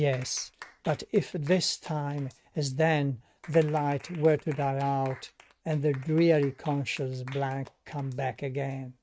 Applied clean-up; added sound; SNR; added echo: neural mask model RNNoise.